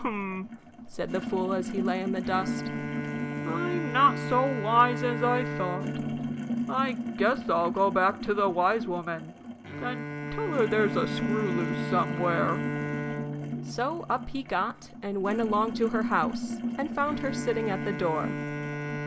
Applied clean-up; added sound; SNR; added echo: none; Sink (filling or washing) + Bowed string instrument; 3 dB; none.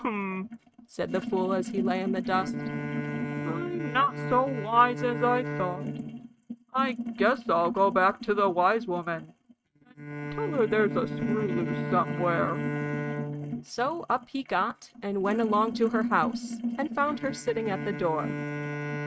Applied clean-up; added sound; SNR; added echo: neural mask model RNNoise.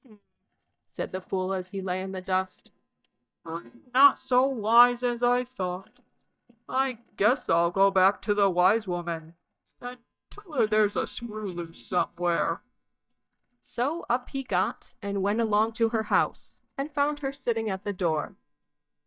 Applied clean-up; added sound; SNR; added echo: neural mask model DeepFilterNet 3.